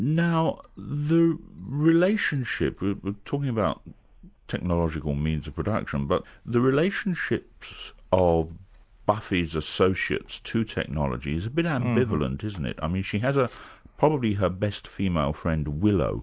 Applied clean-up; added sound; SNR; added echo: none; none; none; none.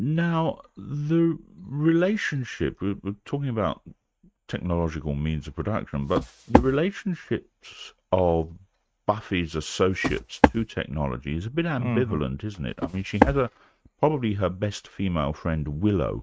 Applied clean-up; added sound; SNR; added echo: neural mask model RNNoise.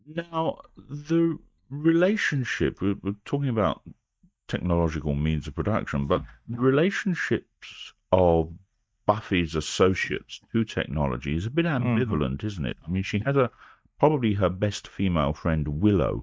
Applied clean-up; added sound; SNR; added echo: neural mask model DeepFilterNet 3.